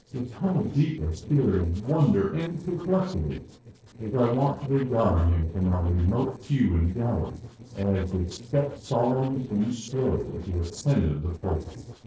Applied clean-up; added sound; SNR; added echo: neural separator model SepFormer DNS4.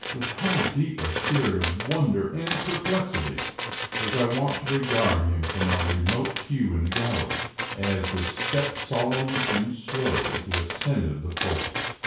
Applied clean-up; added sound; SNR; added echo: none; Tools; 3 dB; reverberation time 0.6 s.